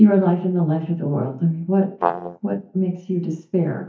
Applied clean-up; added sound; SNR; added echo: neural mask model DeepFilterNet 3.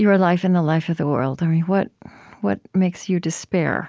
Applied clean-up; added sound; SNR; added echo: none; none; none; none.